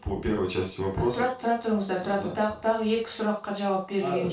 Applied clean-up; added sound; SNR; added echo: none; none; none; reverberation time 0.2 s.